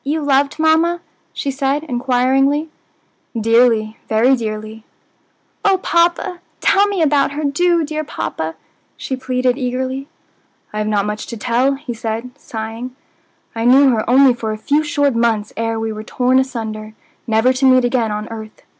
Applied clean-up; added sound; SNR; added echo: none; none; none; none.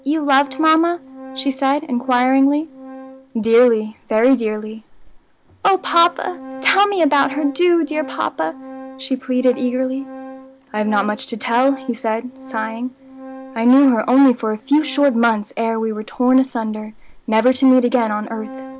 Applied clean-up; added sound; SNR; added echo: none; Organ; 19 dB; none.